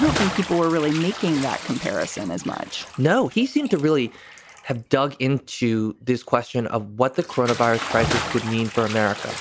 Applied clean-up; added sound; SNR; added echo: none; Bathtub (filling or washing) / Splash, splatter; 10 dB; none.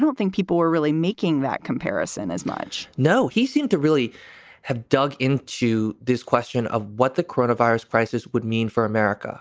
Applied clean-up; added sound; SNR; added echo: none; none; none; none.